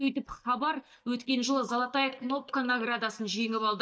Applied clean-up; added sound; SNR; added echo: neural mask model DeepFilterNet 3.